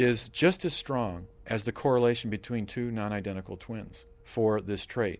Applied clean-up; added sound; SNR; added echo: none; none; none; none.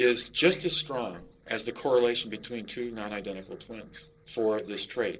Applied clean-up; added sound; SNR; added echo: neural separator model SepFormer DNS4.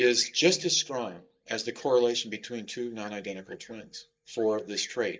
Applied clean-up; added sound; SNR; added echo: neural mask model DeepFilterNet 3.